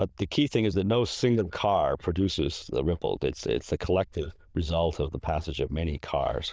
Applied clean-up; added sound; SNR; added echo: neural diffusion model UNIVERSE++.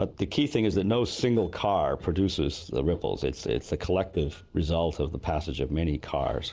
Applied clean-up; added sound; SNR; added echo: neural separator model SepFormer DNS4.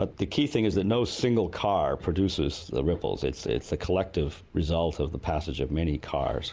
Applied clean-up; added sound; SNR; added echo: none; none; none; none.